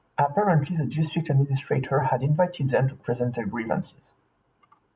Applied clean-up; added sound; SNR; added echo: none; none; none; none.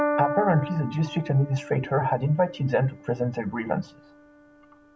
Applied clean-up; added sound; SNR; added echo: none; Piano; 9 dB; none.